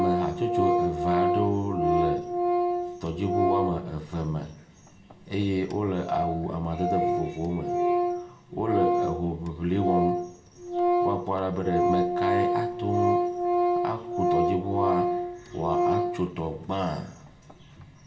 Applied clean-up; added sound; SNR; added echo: none; Organ; -3 dB; reverberation time 0.5 s.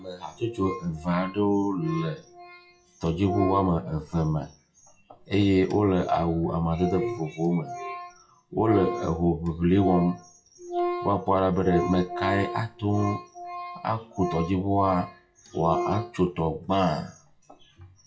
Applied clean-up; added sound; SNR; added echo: classical method WPE with log-MMSE.